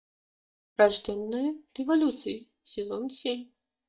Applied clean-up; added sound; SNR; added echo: neural mask model DeepFilterNet 3.